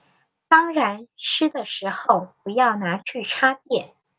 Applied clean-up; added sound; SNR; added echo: none; none; none; none.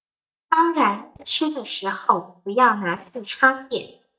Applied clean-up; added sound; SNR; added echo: neural mask model DeepFilterNet 3.